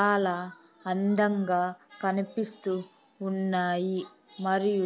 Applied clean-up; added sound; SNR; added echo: none; none; none; none.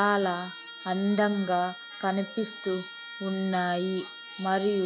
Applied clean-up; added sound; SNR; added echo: none; Trumpet; 14 dB; none.